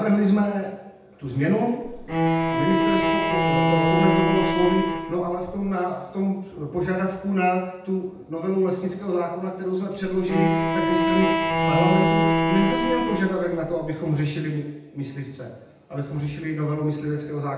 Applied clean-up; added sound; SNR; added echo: none; Bowed string instrument; -3 dB; reverberation time 0.8 s.